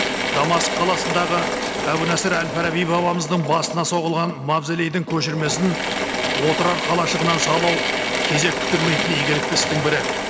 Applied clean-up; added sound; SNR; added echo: none; Drill / Mechanisms; 2 dB; none.